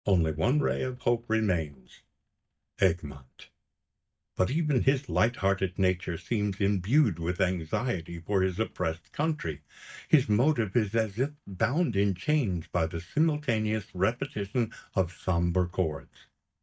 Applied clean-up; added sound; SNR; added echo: neural mask model DeepFilterNet 3.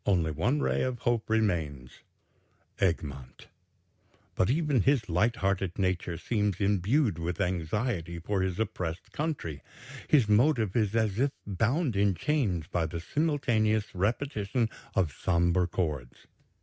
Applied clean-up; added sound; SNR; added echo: none; none; none; none.